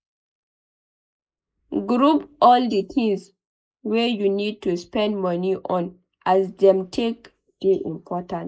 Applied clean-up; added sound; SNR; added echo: neural mask model Resemble Enhance denoiser.